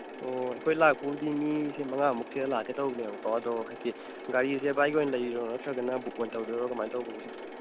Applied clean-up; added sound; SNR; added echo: none; Mechanisms; 12 dB; none.